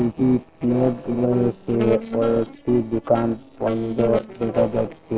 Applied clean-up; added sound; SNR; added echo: neural separator model SepFormer DNS4.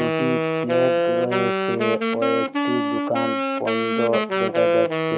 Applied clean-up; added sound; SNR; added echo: none; Wind instrument, woodwind instrument; -4 dB; none.